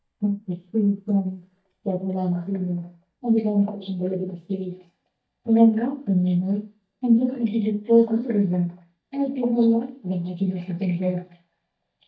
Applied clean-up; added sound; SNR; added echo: neural mask model DeepFilterNet 3.